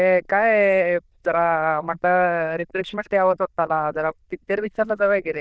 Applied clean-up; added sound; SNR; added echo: neural diffusion model UNIVERSE++.